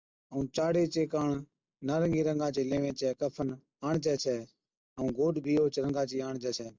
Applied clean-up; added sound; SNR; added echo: none; none; none; none.